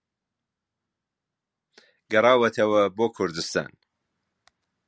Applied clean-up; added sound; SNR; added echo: none; none; none; none.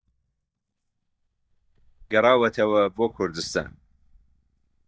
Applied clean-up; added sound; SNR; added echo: neural mask model DeepFilterNet 3.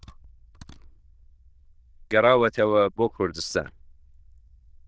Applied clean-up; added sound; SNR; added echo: neural diffusion model UNIVERSE++.